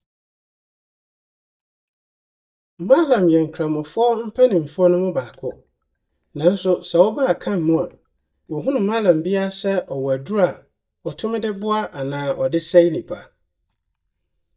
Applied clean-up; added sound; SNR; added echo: neural mask model DeepFilterNet 3.